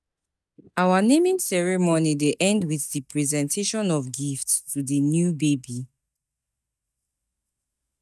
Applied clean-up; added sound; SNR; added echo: neural mask model DeepFilterNet 3.